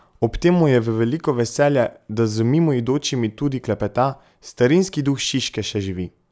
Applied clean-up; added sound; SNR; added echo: none; none; none; none.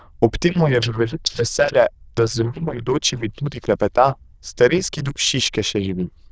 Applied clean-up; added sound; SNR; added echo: neural diffusion model UNIVERSE++.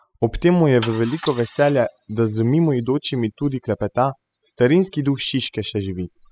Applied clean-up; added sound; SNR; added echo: classical method spectral subtraction.